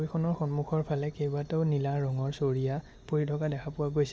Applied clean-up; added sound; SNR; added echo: none; none; none; none.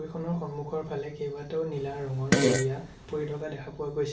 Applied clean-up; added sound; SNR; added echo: none; Fart; -2 dB; reverberation time 0.3 s.